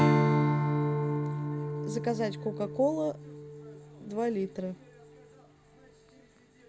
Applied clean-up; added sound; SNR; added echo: none; Strum; -4 dB; none.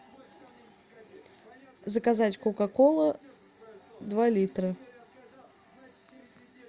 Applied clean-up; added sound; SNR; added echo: none; none; none; none.